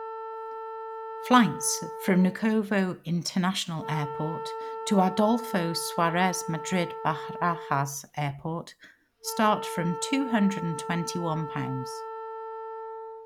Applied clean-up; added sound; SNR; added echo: none; Wind instrument, woodwind instrument; 10 dB; none.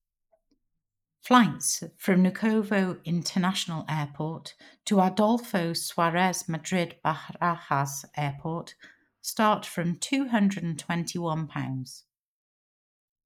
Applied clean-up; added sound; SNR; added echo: neural mask model Resemble Enhance denoiser.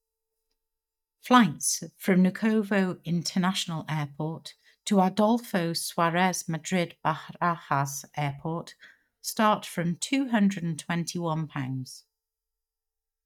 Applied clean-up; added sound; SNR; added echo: neural mask model DeepFilterNet 3.